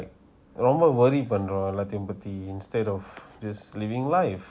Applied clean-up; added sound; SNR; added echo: none; none; none; none.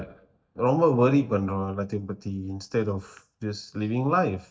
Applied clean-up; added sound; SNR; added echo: neural mask model DeepFilterNet 3.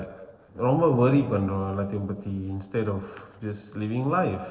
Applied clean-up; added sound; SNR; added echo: neural separator model SepFormer DNS4.